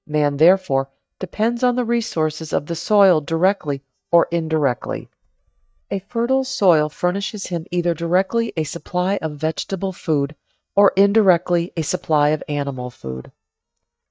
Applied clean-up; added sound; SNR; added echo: neural mask model DeepFilterNet 3.